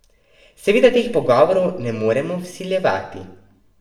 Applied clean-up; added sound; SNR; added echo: none; none; none; reverberation time 0.6 s.